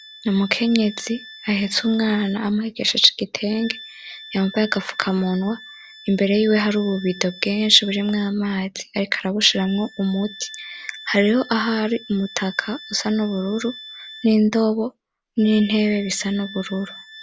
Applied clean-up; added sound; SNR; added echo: none; Wind instrument, woodwind instrument; 19 dB; none.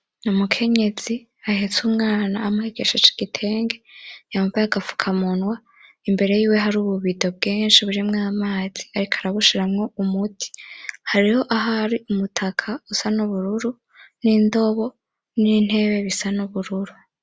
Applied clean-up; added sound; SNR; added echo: none; none; none; none.